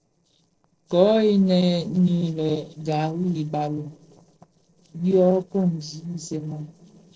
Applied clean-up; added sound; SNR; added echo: neural separator model SepFormer DNS4.